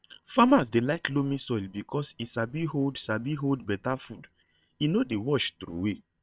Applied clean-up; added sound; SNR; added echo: neural separator model SepFormer WHAM!.